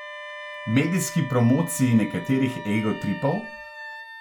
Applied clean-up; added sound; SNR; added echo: none; Wind instrument, woodwind instrument + Wind instrument, woodwind instrument; 13 dB; none.